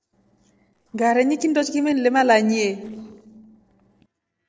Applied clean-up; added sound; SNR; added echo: neural separator model SepFormer DNS4.